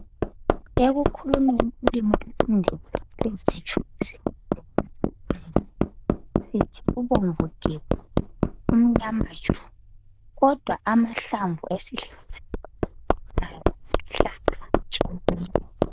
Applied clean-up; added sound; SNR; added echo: neural diffusion model UNIVERSE++.